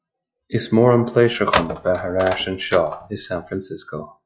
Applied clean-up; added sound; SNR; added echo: classical method log-MMSE.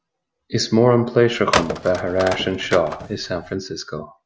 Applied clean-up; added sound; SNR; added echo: none; Telephone; 7 dB; none.